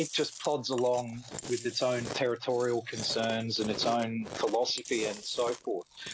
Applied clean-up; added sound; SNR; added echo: none; Chewing, mastication; 11 dB; none.